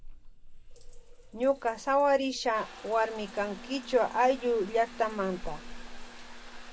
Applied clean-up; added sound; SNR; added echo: none; Trickle, dribble / Bathtub (filling or washing) / Water tap, faucet; 13 dB; none.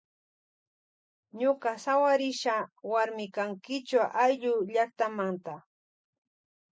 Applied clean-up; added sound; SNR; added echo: none; none; none; none.